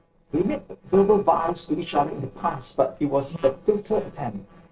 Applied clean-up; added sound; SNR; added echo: neural separator model SepFormer DNS4.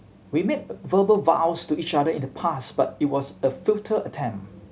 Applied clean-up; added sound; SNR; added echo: none; none; none; none.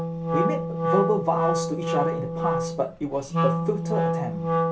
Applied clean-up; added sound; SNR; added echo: none; Wind instrument, woodwind instrument; -3 dB; reverberation time 0.2 s.